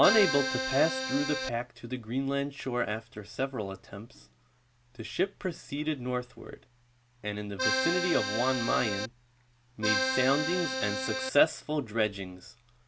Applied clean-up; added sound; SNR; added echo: none; Accordion; 0 dB; none.